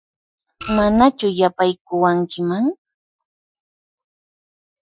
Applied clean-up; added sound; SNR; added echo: classical method Wiener filter.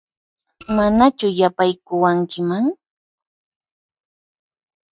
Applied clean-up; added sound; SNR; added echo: neural mask model RNNoise.